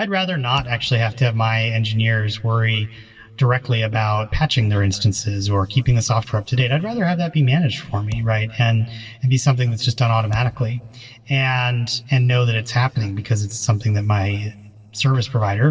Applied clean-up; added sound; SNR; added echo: neural separator model SepFormer DNS4.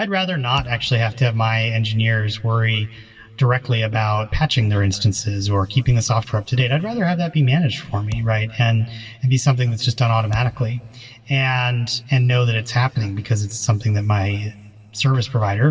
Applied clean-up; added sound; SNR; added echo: none; Thump, thud; 17 dB; reverberation time 2.2 s.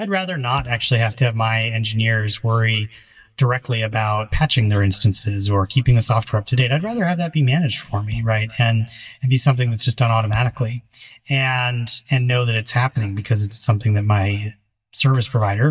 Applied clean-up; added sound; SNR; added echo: neural mask model DeepFilterNet 3.